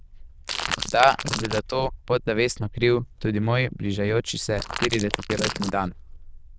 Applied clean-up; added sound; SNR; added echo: neural diffusion model UNIVERSE++.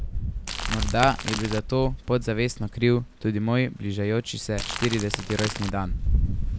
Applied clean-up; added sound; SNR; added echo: none; Crumpling, crinkling / Crackle + Rain; 3 dB; none.